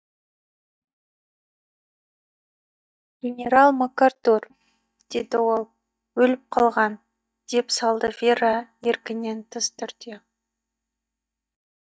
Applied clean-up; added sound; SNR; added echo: neural mask model DeepFilterNet 3.